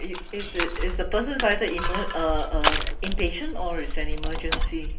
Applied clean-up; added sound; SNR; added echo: none; Crushing; -3 dB; reverberation time 0.3 s.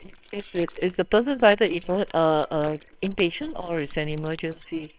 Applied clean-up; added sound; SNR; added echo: neural separator model SepFormer WHAMR!.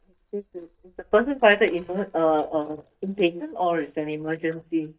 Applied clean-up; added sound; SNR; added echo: neural mask model DeepFilterNet 3.